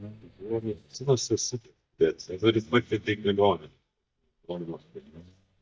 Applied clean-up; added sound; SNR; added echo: neural mask model DeepFilterNet 3.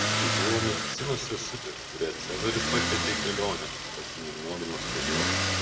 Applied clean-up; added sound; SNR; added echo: none; Motor vehicle (road); -3 dB; reverberation time 0.5 s.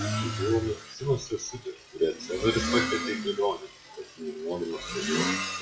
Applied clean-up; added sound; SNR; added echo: classical method WPE with log-MMSE.